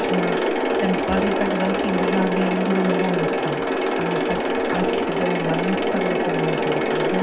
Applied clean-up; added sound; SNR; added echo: none; Mechanisms; -5 dB; reverberation time 0.3 s.